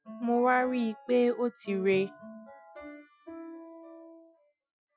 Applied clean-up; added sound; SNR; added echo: classical method Wiener filter.